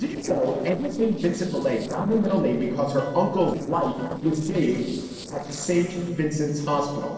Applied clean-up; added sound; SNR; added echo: neural separator model SepFormer DNS4.